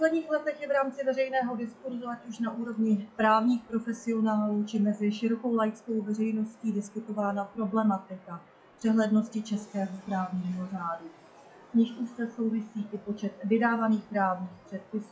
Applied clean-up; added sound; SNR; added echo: classical method WPE with log-MMSE.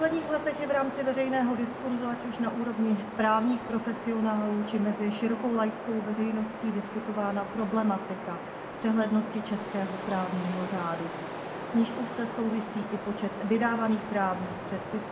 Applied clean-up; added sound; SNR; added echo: none; Wind; 9 dB; reverberation time 0.8 s.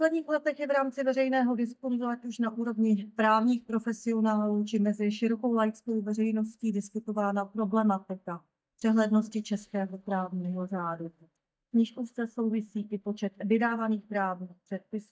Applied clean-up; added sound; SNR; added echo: neural mask model DeepFilterNet 3.